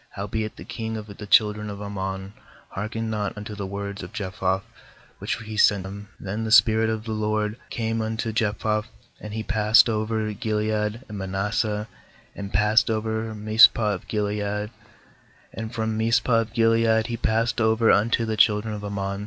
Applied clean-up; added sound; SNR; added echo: none; none; none; none.